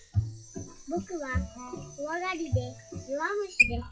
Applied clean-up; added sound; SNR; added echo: classical method WPE with log-MMSE.